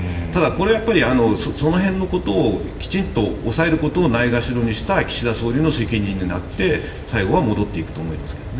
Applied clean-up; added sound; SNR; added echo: none; Fire; 11 dB; reverberation time 0.8 s.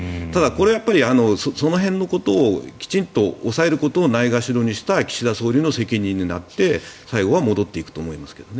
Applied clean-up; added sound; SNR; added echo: none; none; none; none.